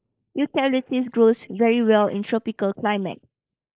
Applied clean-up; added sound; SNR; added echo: neural mask model Resemble Enhance denoiser.